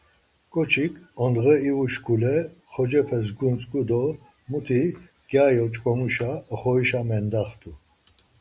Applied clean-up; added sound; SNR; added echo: none; none; none; none.